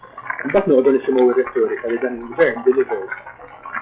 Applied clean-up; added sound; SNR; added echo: classical method log-MMSE.